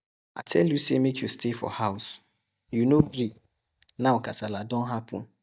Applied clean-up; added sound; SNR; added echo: neural mask model DeepFilterNet 3.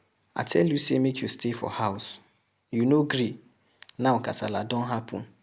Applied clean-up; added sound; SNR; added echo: none; none; none; none.